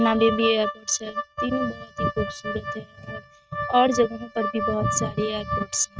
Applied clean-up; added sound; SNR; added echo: neural mask model RNNoise.